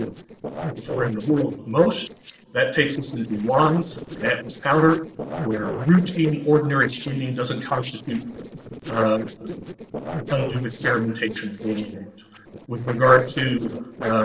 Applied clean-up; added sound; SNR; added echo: neural separator model SepFormer DNS4.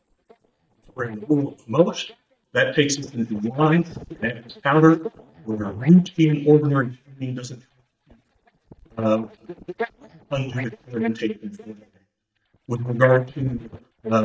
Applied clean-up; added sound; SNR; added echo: neural mask model DeepFilterNet 3.